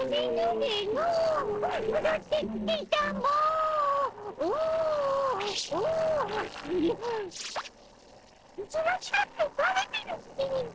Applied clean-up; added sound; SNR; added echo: neural separator model SepFormer DNS4.